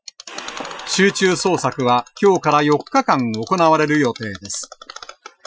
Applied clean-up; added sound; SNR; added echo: classical method Wiener filter.